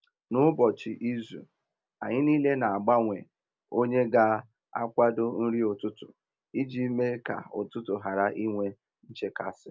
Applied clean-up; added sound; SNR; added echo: none; none; none; none.